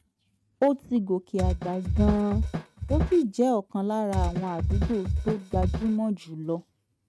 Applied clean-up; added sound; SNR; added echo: neural mask model RNNoise.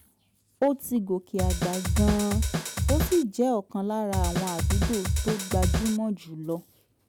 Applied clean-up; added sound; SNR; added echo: none; Drum kit; -2 dB; none.